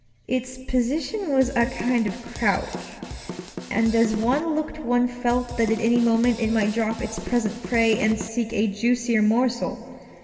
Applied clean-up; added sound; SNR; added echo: none; Drum / Drum kit; 11 dB; reverberation time 2.1 s.